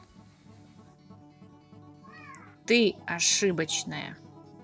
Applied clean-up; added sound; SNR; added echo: none; Acoustic guitar; 20 dB; none.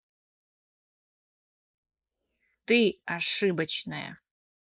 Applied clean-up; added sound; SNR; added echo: neural mask model Resemble Enhance denoiser.